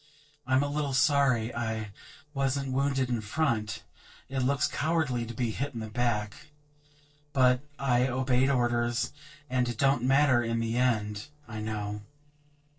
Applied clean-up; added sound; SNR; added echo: neural separator model SepFormer DNS4.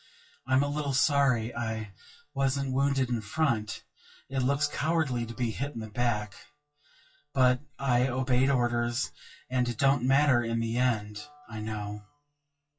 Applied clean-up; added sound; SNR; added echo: classical method WPE with log-MMSE.